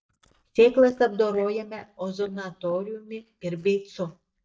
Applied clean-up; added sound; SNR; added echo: neural mask model DeepFilterNet 3.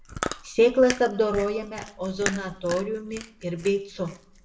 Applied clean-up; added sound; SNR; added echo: none; Chewing, mastication; 11 dB; reverberation time 0.5 s.